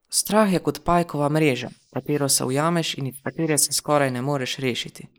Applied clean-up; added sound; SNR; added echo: neural mask model Resemble Enhance denoiser.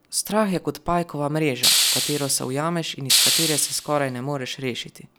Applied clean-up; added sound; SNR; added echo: none; Hiss; -2 dB; none.